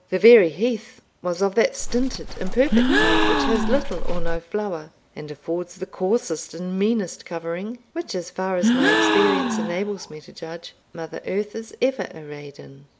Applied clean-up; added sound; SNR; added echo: none; Gasp + Livestock, farm animals, working animals; -1 dB; none.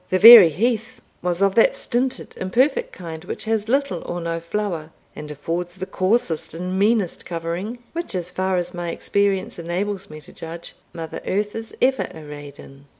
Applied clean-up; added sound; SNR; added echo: none; none; none; none.